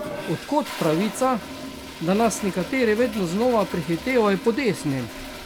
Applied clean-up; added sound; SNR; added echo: none; Toilet flush; 12 dB; none.